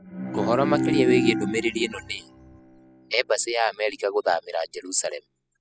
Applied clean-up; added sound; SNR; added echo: classical method spectral subtraction.